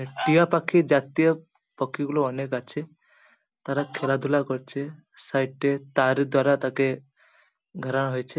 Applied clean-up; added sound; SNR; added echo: none; none; none; none.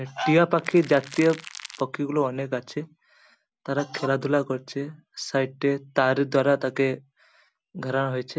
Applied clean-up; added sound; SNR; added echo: none; Crackle; 16 dB; none.